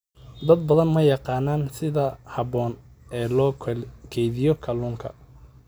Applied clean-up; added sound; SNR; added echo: none; none; none; none.